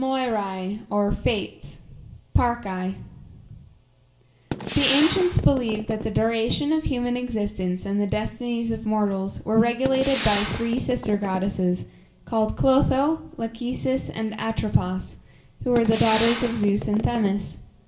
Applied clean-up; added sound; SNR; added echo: none; Gunshot, gunfire; 5 dB; reverberation time 0.6 s.